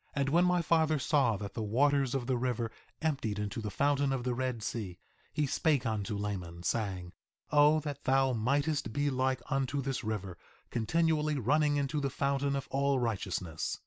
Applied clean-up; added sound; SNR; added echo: none; none; none; none.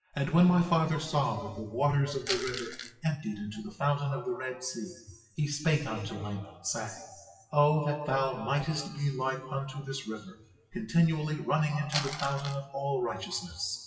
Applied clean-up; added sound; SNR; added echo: classical method WPE with log-MMSE.